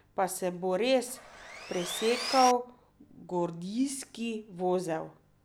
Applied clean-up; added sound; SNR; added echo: none; Sawing; 7 dB; none.